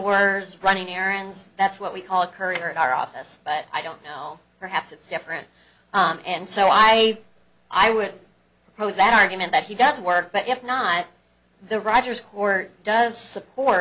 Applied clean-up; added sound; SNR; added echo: none; none; none; none.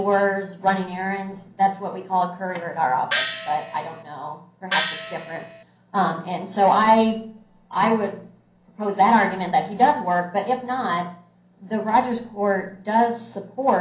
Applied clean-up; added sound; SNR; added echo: none; Gong; 4 dB; reverberation time 0.6 s.